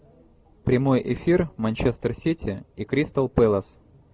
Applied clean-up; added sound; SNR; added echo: none; none; none; none.